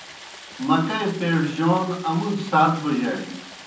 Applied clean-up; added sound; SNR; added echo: none; Stream; 18 dB; reverberation time 0.6 s.